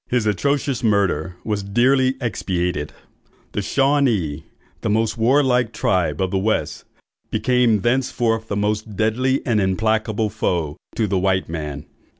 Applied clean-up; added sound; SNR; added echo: none; none; none; none.